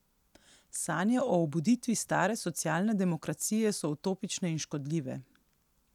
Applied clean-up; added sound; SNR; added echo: none; none; none; none.